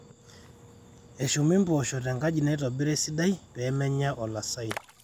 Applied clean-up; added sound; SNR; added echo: none; Splash, splatter; 20 dB; none.